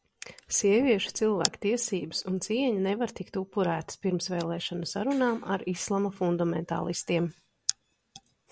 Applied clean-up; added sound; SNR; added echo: none; none; none; none.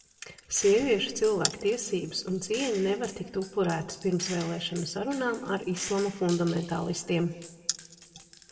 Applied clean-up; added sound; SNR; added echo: none; Gunshot, gunfire; 17 dB; reverberation time 1.2 s.